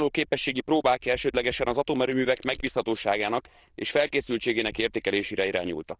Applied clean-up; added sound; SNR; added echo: neural diffusion model UNIVERSE++.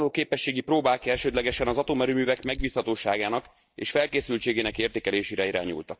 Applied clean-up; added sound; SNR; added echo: neural mask model DeepFilterNet 3.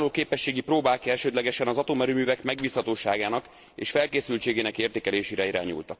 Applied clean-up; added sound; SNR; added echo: neural separator model SepFormer DNS4.